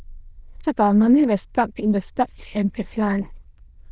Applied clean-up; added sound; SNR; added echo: neural diffusion model UNIVERSE++.